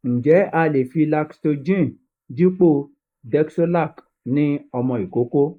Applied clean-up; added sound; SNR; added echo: neural mask model Resemble Enhance denoiser.